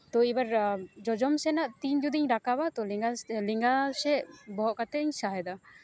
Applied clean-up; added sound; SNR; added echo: none; none; none; none.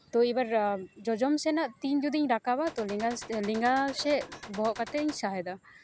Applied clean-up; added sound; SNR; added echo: none; Gunshot, gunfire; 16 dB; none.